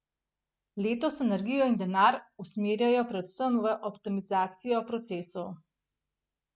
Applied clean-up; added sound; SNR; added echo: none; none; none; none.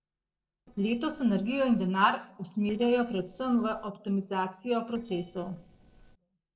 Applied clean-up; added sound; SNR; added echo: neural separator model SepFormer DNS4.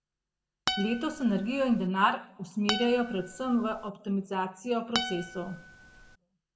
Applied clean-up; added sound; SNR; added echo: none; Acoustic guitar; 7 dB; reverberation time 0.5 s.